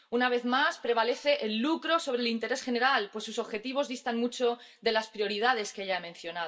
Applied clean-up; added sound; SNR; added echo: none; none; none; reverberation time 0.2 s.